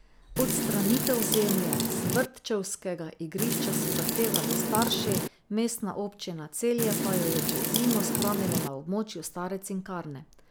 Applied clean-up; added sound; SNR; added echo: none; Wind; -3 dB; none.